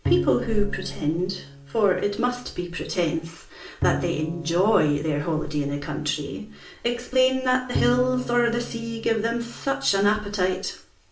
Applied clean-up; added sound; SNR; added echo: none; Bowed string instrument; 9 dB; reverberation time 0.3 s.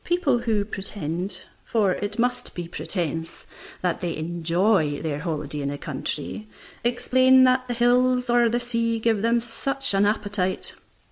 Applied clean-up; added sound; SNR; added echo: none; none; none; none.